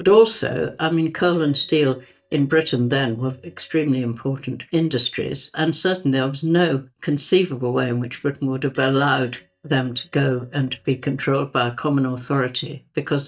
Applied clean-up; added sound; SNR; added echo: neural mask model DeepFilterNet 3.